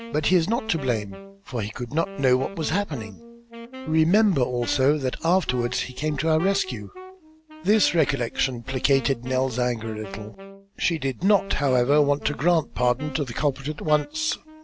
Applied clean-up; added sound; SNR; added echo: none; Wind instrument, woodwind instrument; 16 dB; none.